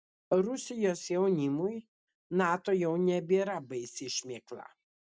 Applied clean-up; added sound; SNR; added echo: none; none; none; none.